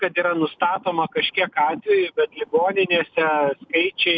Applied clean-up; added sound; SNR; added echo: none; none; none; none.